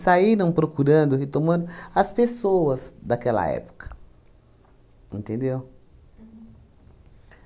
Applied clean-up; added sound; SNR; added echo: none; none; none; none.